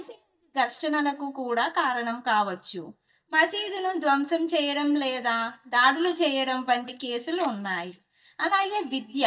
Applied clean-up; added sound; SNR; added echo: neural mask model DeepFilterNet 3.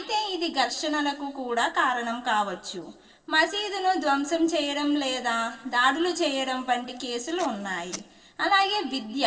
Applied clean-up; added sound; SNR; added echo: neural separator model SepFormer DNS4.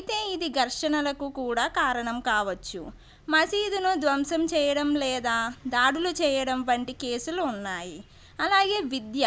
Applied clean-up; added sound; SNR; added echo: none; none; none; none.